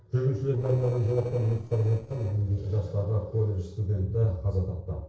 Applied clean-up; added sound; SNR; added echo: neural separator model SepFormer DNS4.